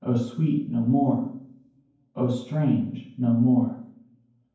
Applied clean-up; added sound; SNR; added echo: none; none; none; reverberation time 0.9 s.